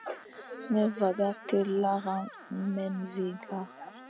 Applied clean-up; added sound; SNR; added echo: none; Screech; 17 dB; none.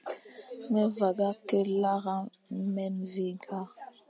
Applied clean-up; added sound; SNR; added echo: none; none; none; none.